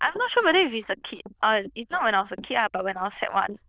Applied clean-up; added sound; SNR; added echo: neural diffusion model UNIVERSE++.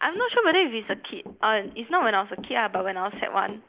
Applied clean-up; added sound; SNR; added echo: neural mask model Resemble Enhance denoiser.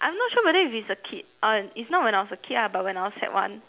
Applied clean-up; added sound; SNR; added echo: none; none; none; none.